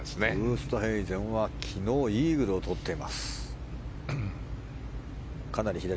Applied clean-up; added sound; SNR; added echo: none; none; none; none.